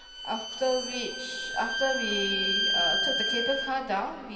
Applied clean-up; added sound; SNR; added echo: none; Bowed string instrument; -1 dB; reverberation time 2.4 s.